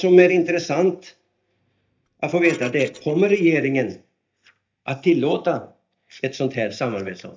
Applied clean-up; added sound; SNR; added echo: neural mask model DeepFilterNet 3.